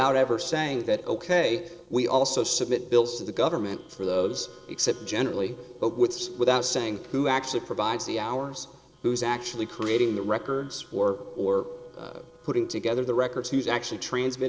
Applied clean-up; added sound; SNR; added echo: neural separator model SepFormer DNS4.